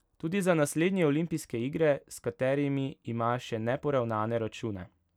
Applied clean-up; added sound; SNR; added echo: none; none; none; none.